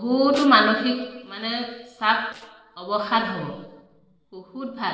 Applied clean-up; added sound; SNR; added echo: neural separator model SepFormer DNS4.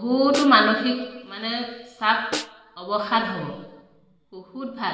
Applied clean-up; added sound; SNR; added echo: none; Snare drum; 13 dB; reverberation time 1.1 s.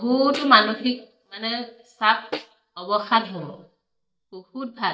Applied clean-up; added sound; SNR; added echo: neural mask model DeepFilterNet 3.